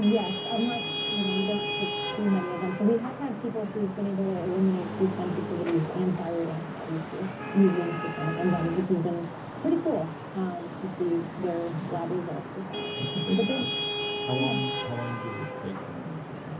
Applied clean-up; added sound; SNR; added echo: none; Traffic noise, roadway noise / Vehicle horn, car horn, honking; 5 dB; reverberation time 0.3 s.